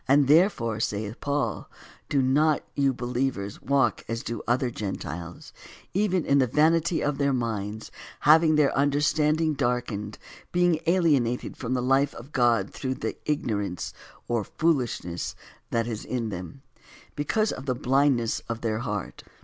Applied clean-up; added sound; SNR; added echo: none; none; none; none.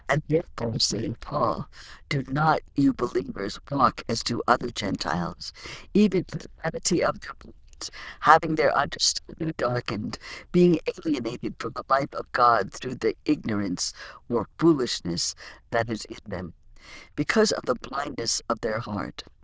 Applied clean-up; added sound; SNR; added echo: neural diffusion model UNIVERSE++.